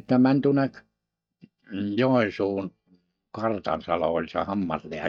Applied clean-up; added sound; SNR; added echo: neural mask model DeepFilterNet 3.